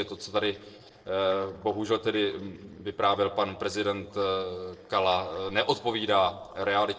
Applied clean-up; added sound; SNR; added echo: neural separator model SepFormer DNS4.